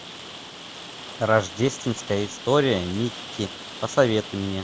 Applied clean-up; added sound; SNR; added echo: none; Rain; 13 dB; none.